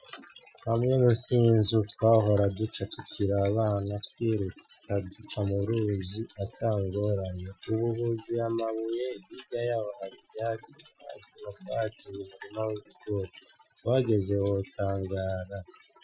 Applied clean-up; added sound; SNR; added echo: classical method Wiener filter.